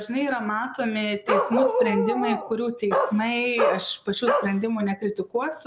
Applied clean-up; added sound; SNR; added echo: none; Bark; 0 dB; none.